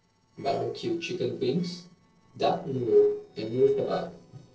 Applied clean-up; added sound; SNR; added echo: neural separator model SepFormer DNS4.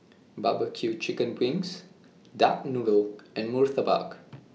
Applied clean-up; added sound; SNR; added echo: none; none; none; none.